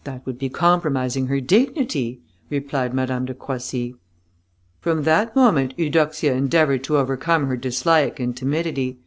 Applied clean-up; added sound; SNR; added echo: none; none; none; none.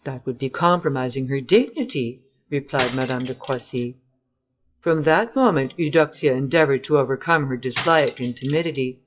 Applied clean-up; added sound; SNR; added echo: classical method WPE with log-MMSE.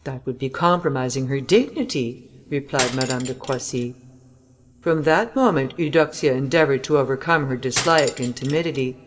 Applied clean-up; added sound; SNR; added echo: none; Cutlery, silverware; 9 dB; reverberation time 2.3 s.